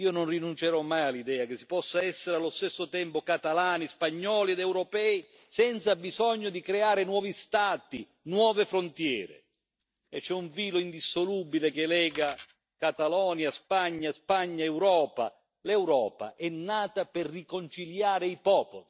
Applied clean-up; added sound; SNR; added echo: neural mask model DeepFilterNet 3.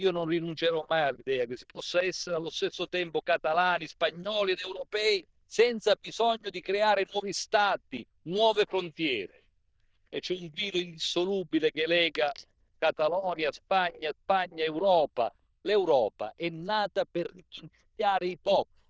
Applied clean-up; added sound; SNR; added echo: neural diffusion model UNIVERSE++.